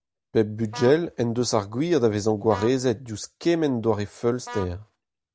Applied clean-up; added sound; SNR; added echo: none; Vehicle horn, car horn, honking; 19 dB; none.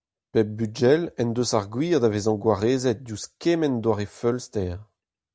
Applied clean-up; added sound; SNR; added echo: none; none; none; none.